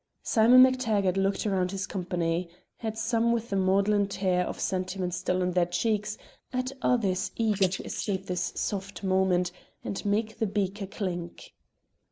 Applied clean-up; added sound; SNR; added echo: neural mask model Resemble Enhance denoiser.